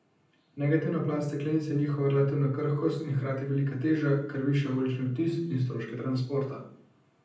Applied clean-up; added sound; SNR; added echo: none; none; none; reverberation time 0.6 s.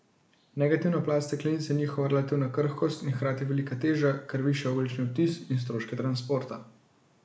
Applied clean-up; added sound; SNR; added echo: none; none; none; none.